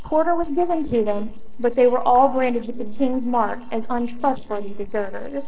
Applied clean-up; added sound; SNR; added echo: neural separator model SepFormer DNS4.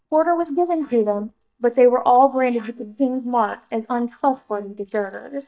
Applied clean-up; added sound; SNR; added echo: neural mask model DeepFilterNet 3.